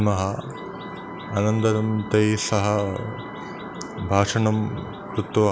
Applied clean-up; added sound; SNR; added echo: none; Wind instrument, woodwind instrument; 20 dB; none.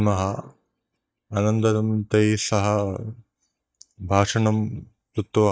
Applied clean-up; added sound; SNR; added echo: neural mask model DeepFilterNet 3.